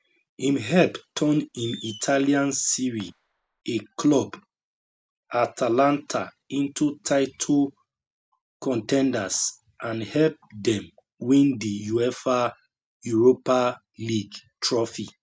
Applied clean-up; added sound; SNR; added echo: none; Fireworks; 20 dB; none.